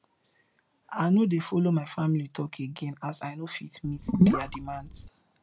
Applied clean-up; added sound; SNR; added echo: none; Gurgling / Liquid; -4 dB; none.